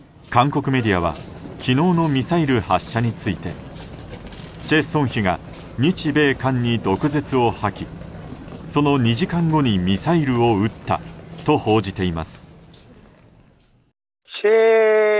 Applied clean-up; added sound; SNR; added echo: none; none; none; none.